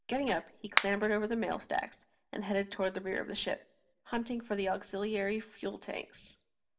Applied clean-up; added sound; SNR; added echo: none; Finger snapping; 0 dB; reverberation time 0.3 s.